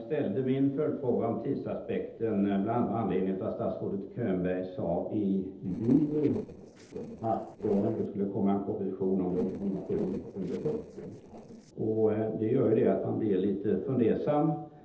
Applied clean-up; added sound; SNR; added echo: neural separator model SepFormer DNS4.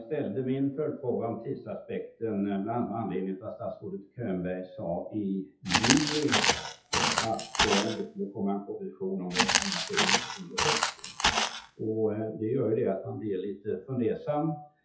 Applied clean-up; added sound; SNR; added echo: classical method WPE with log-MMSE.